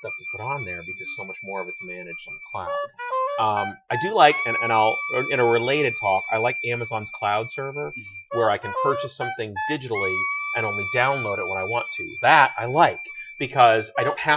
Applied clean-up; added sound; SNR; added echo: classical method Wiener filter.